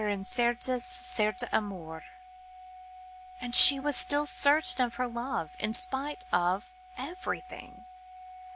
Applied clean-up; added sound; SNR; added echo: none; Organ; 19 dB; none.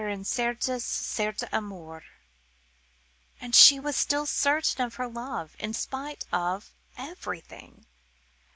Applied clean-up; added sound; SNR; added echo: none; none; none; none.